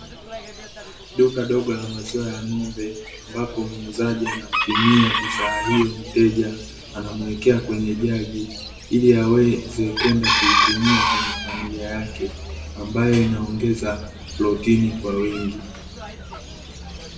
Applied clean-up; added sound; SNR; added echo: none; Chicken, rooster; 5 dB; reverberation time 0.7 s.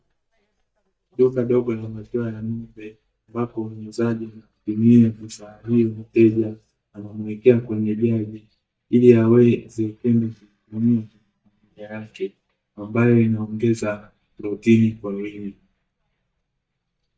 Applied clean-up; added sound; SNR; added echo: neural mask model DeepFilterNet 3.